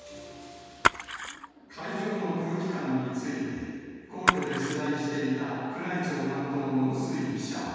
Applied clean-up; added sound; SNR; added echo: none; Splash, splatter; 1 dB; reverberation time 2.1 s.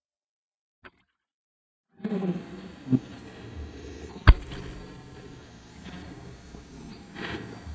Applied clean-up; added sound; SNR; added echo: neural mask model DeepFilterNet 3.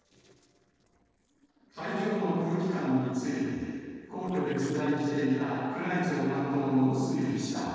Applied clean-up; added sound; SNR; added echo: neural separator model SepFormer DNS4.